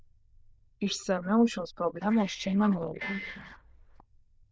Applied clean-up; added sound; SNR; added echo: neural diffusion model UNIVERSE++.